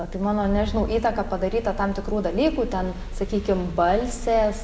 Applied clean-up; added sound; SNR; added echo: none; none; none; none.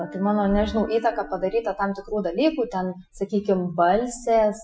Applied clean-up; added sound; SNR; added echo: classical method Wiener filter.